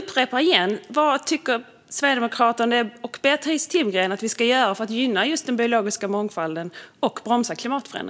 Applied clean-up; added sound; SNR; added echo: none; none; none; none.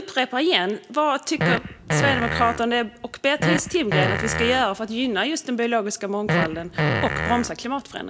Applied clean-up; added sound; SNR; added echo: none; Fart; 1 dB; none.